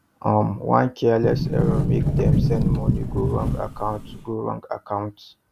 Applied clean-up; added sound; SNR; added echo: none; Sliding door; -2 dB; none.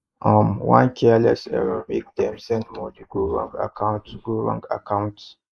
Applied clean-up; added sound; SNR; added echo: neural mask model Resemble Enhance denoiser.